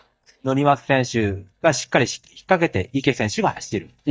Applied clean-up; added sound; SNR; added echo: neural mask model DeepFilterNet 3.